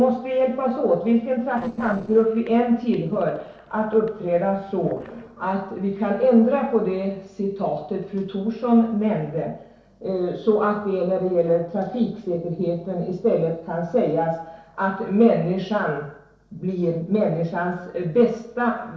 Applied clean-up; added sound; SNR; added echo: neural separator model SepFormer DNS4.